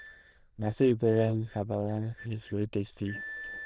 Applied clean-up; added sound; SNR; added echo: neural diffusion model UNIVERSE++.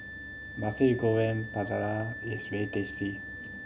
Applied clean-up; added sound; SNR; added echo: none; Wind instrument, woodwind instrument; 11 dB; none.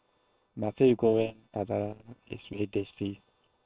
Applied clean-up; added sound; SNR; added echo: neural separator model SepFormer WHAM!.